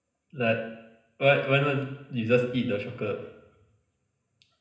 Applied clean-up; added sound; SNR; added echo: none; none; none; reverberation time 0.9 s.